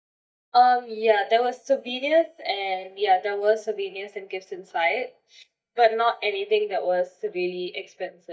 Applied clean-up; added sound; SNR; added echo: neural mask model DeepFilterNet 3.